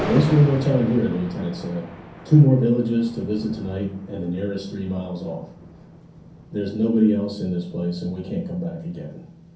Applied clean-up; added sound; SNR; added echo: none; Thunder; 15 dB; reverberation time 0.6 s.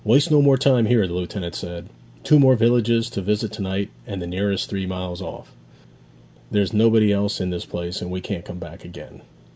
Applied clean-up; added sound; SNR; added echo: none; none; none; none.